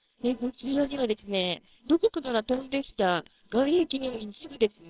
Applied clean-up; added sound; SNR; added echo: neural separator model SepFormer WHAMR!.